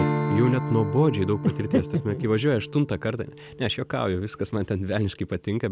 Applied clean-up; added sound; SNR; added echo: none; Strum; 7 dB; none.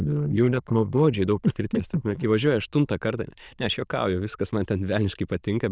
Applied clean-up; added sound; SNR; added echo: neural diffusion model UNIVERSE++.